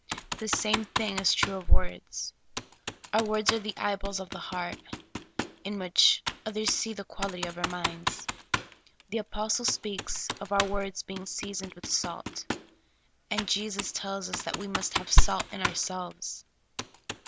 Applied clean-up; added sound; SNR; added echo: none; Computer keyboard; 9 dB; none.